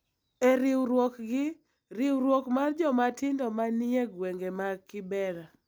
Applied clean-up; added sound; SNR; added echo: none; none; none; none.